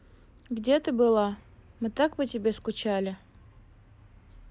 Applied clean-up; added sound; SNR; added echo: none; none; none; none.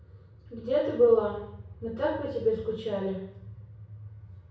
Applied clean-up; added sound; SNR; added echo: none; none; none; reverberation time 0.6 s.